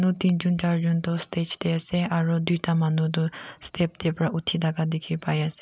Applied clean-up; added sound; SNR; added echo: none; none; none; none.